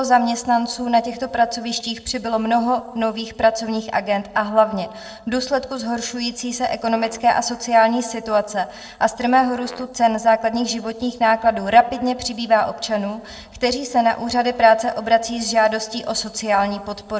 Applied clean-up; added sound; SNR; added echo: neural separator model SepFormer DNS4.